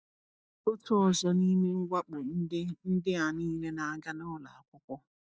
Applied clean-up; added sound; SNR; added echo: neural mask model DeepFilterNet 3.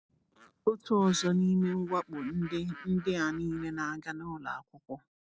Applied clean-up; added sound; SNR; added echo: none; Bird; 19 dB; none.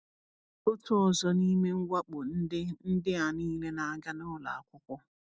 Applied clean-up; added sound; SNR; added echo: none; none; none; none.